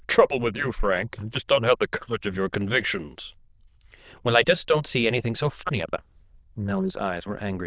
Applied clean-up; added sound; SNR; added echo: neural diffusion model UNIVERSE++.